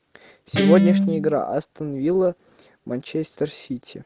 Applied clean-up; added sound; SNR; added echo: none; Guitar; -5 dB; none.